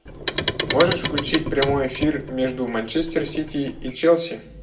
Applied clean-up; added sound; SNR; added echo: none; Clock; 5 dB; reverberation time 0.2 s.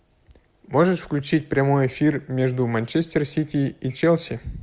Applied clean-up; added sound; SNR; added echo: none; none; none; none.